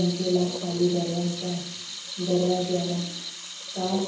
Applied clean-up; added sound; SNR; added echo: none; Sink (filling or washing) / Water tap, faucet; 9 dB; reverberation time 0.9 s.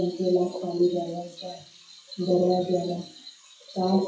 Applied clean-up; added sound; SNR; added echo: classical method WPE with log-MMSE.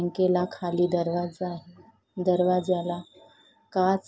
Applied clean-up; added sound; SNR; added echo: none; none; none; none.